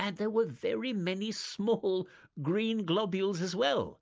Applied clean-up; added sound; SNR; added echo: none; none; none; none.